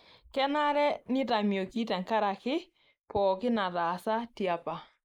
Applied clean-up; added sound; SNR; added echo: neural mask model Resemble Enhance denoiser.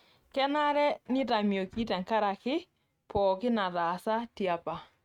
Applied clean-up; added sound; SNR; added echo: neural mask model RNNoise.